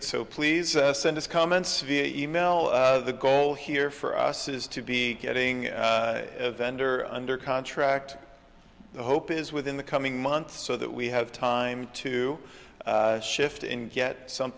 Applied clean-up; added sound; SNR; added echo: none; none; none; none.